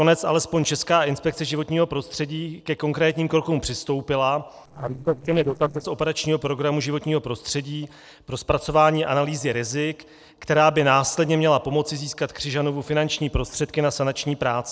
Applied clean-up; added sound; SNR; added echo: neural separator model SepFormer DNS4.